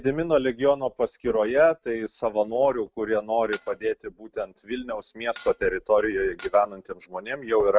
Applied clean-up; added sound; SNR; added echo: neural mask model RNNoise.